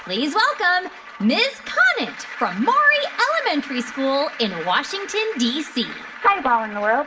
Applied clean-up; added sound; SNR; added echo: none; none; none; reverberation time 0.5 s.